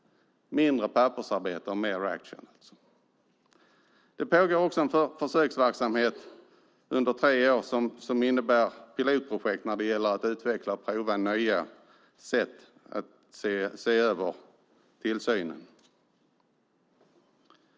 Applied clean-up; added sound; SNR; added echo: none; none; none; none.